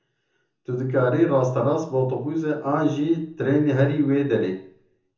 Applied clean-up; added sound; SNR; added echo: none; none; none; reverberation time 0.6 s.